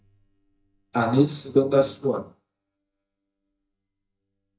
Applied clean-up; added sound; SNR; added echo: neural mask model DeepFilterNet 3.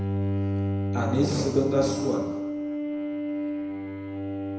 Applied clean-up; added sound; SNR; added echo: none; Bowed string instrument; -1 dB; reverberation time 1.0 s.